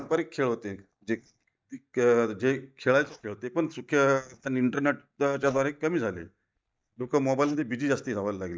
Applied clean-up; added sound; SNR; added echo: neural mask model DeepFilterNet 3.